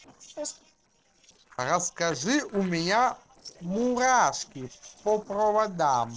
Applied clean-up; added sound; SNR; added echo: neural separator model SepFormer DNS4.